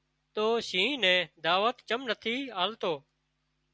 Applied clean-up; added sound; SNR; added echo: none; none; none; none.